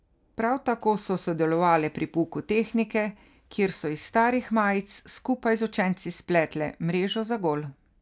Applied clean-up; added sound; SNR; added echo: none; none; none; none.